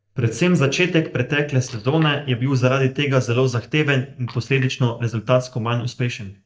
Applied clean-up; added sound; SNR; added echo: neural mask model DeepFilterNet 3.